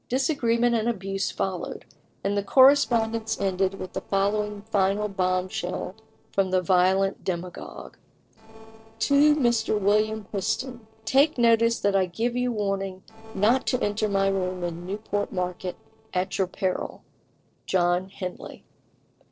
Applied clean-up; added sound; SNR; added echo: neural separator model SepFormer DNS4.